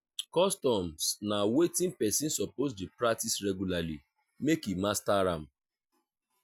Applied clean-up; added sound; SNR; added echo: none; none; none; none.